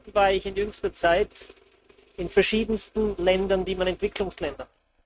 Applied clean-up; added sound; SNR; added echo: neural mask model RNNoise.